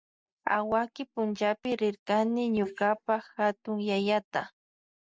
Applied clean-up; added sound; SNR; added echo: neural mask model Resemble Enhance denoiser.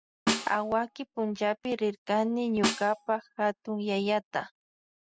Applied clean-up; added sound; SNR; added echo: classical method spectral subtraction.